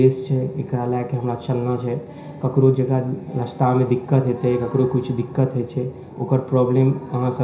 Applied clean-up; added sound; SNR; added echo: none; none; none; reverberation time 0.5 s.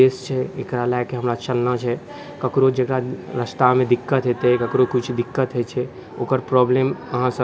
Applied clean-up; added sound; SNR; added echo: none; none; none; none.